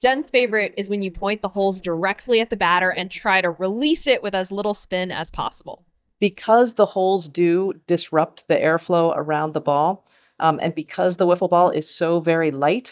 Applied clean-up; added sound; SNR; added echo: neural mask model DeepFilterNet 3.